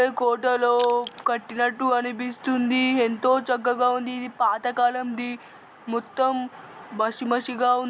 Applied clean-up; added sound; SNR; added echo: none; Crushing; 15 dB; none.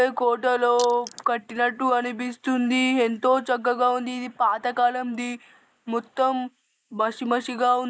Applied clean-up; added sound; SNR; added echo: neural mask model Resemble Enhance denoiser.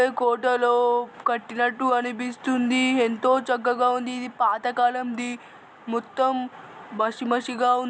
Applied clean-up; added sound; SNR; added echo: none; none; none; none.